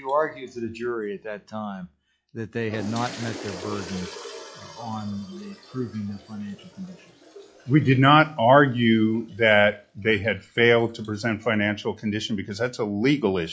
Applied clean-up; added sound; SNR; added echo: classical method log-MMSE.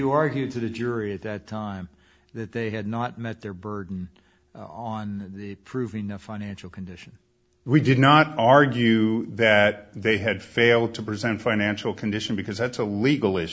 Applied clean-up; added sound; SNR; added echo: none; none; none; none.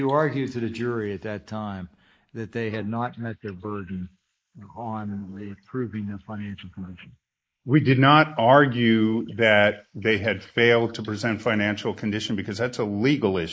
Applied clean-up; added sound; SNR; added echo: neural mask model Resemble Enhance denoiser.